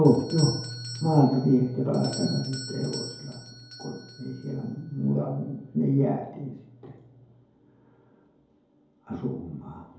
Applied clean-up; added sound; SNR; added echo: none; Doorbell; 16 dB; reverberation time 2.2 s.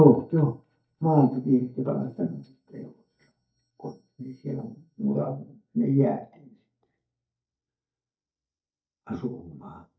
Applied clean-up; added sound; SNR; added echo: neural mask model DeepFilterNet 3.